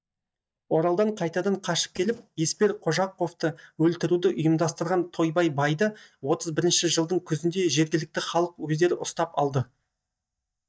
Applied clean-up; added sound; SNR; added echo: neural mask model DeepFilterNet 3.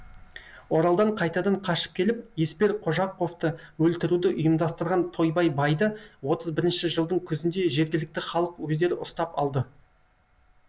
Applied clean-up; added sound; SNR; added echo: none; none; none; none.